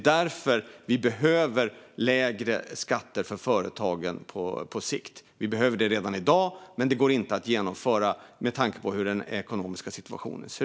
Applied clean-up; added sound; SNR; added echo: none; none; none; none.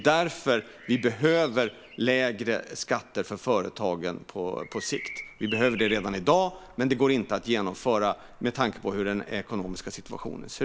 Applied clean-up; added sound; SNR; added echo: none; Bird vocalization, bird call, bird song; 17 dB; none.